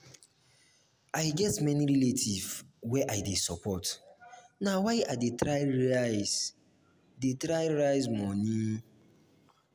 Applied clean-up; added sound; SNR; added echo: none; none; none; none.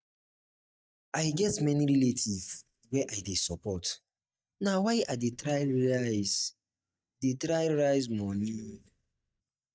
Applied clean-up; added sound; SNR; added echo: neural mask model DeepFilterNet 3.